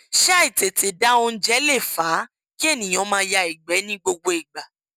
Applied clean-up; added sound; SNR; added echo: none; none; none; none.